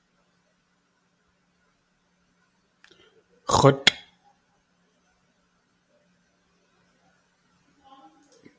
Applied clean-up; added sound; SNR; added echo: none; none; none; none.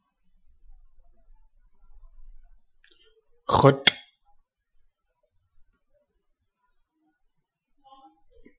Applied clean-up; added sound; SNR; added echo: classical method Wiener filter.